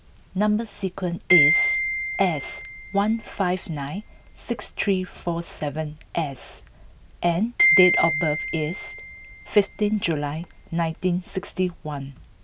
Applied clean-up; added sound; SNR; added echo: none; Glockenspiel; 1 dB; none.